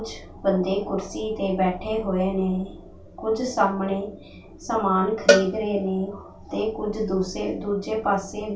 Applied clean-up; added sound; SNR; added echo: none; Cowbell; 1 dB; reverberation time 0.2 s.